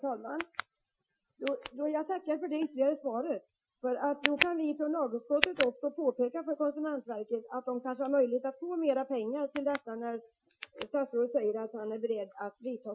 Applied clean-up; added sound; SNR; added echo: classical method Wiener filter.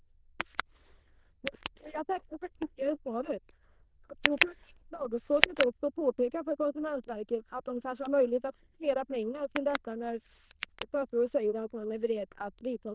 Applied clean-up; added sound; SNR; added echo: neural diffusion model UNIVERSE++.